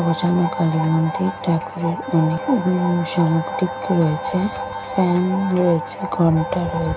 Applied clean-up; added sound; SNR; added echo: none; Wind instrument, woodwind instrument; 15 dB; none.